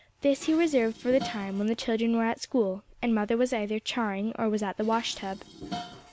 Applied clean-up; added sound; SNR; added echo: none; Dishes, pots, and pans; 17 dB; none.